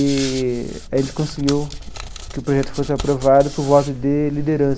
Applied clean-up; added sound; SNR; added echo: none; Hands; 11 dB; none.